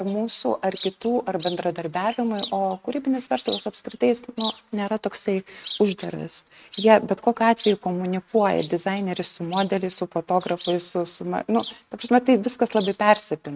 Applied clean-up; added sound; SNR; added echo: neural mask model RNNoise.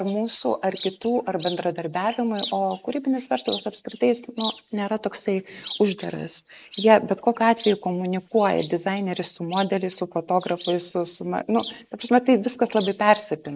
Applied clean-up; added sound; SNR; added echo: neural mask model Resemble Enhance denoiser.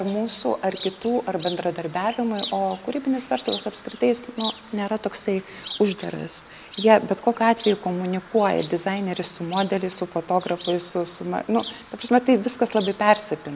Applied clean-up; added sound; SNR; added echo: none; Chirp, tweet; 16 dB; none.